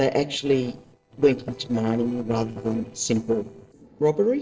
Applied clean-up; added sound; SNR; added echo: neural separator model SepFormer DNS4.